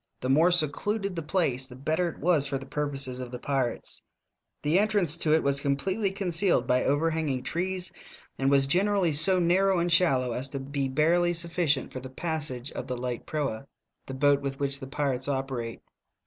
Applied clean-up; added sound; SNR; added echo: none; none; none; none.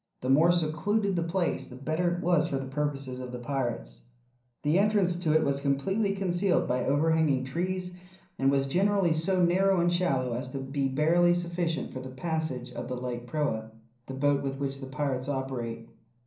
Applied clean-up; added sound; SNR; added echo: none; none; none; reverberation time 0.6 s.